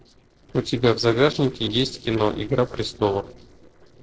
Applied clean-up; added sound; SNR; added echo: neural separator model SepFormer DNS4.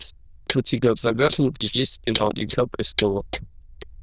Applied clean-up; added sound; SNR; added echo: neural diffusion model UNIVERSE++.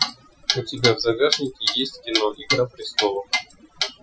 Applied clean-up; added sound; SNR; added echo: classical method Wiener filter.